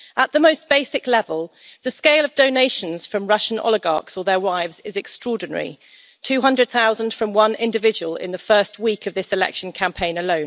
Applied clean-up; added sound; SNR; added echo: none; none; none; none.